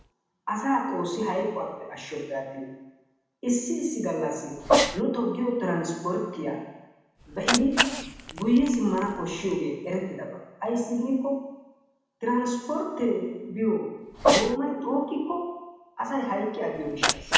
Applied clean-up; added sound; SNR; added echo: none; Cat; 4 dB; reverberation time 1.0 s.